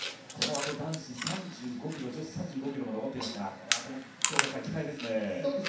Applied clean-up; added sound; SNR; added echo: none; Chewing, mastication; 1 dB; reverberation time 0.7 s.